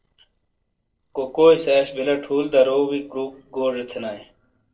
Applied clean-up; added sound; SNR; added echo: neural separator model SepFormer DNS4.